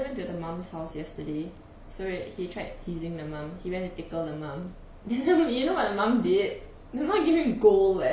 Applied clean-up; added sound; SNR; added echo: none; none; none; none.